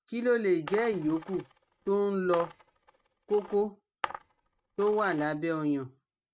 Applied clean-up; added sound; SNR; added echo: neural mask model RNNoise.